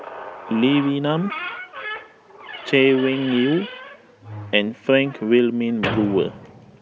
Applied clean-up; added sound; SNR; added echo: none; Squeak / Slam; 12 dB; none.